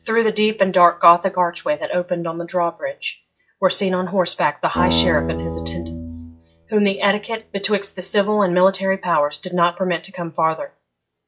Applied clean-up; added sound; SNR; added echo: classical method log-MMSE.